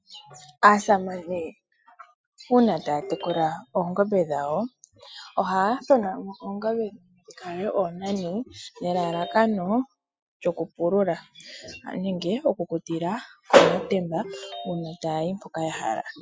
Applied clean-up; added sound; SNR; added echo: classical method spectral subtraction.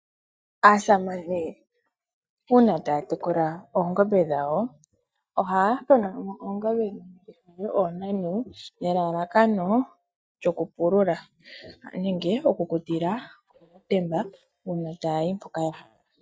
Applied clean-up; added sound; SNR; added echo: neural mask model DeepFilterNet 3.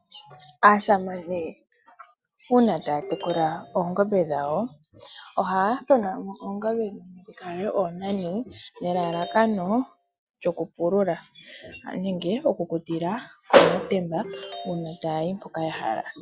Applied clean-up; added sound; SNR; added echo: none; Ringtone; 15 dB; none.